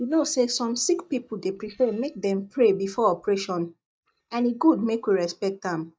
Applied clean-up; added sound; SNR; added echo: neural mask model DeepFilterNet 3.